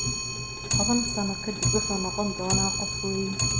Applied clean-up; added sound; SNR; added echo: none; Clock; -3 dB; none.